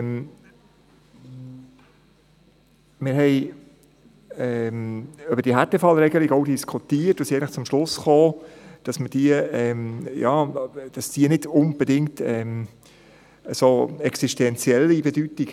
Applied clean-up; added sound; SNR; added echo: none; none; none; none.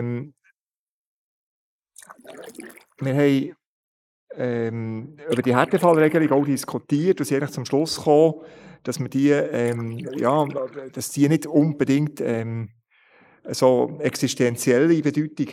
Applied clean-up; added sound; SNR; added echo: neural mask model Resemble Enhance denoiser.